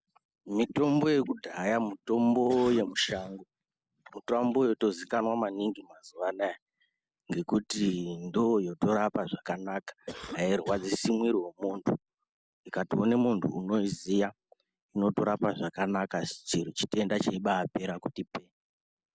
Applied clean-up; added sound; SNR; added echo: none; Cough; 13 dB; none.